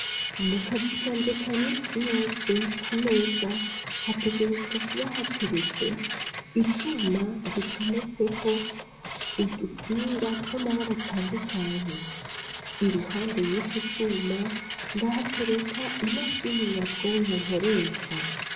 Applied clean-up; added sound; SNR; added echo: none; Printer; -2 dB; reverberation time 0.7 s.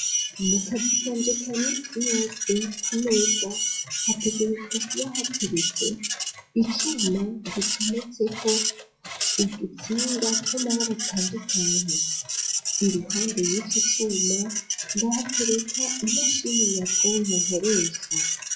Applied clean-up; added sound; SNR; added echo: classical method WPE with log-MMSE.